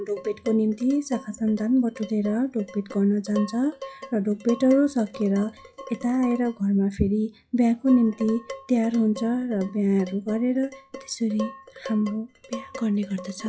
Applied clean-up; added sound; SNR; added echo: classical method log-MMSE.